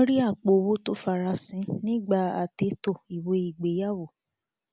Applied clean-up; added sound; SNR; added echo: none; none; none; none.